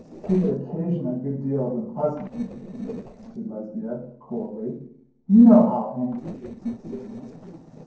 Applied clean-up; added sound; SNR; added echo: neural separator model SepFormer DNS4.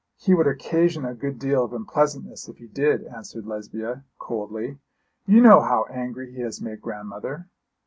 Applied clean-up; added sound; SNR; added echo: none; none; none; none.